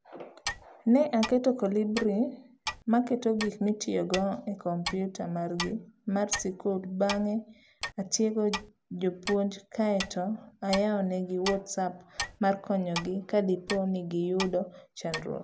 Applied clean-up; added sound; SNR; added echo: none; Clock; 12 dB; none.